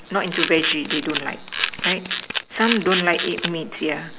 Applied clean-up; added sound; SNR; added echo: none; Camera; 2 dB; none.